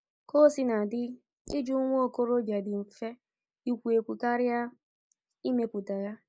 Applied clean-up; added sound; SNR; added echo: neural mask model Resemble Enhance denoiser.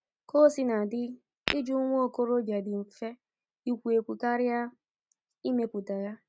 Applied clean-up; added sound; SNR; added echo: neural mask model RNNoise.